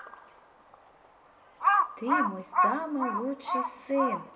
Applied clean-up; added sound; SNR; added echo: none; Crow; -4 dB; reverberation time 1.8 s.